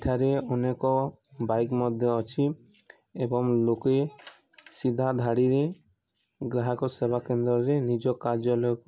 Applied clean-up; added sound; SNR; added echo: none; none; none; none.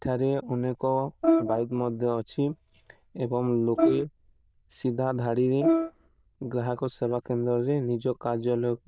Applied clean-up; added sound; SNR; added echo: neural diffusion model UNIVERSE++.